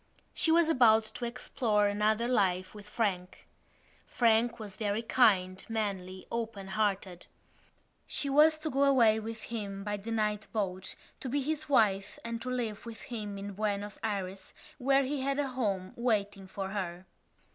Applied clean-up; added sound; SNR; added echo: none; none; none; none.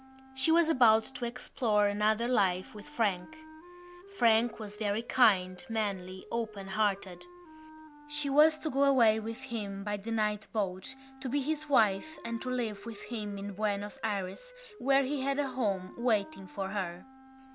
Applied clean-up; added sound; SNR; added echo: none; Wind instrument, woodwind instrument; 20 dB; none.